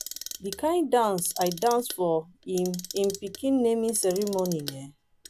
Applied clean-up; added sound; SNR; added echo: none; Clock; 14 dB; none.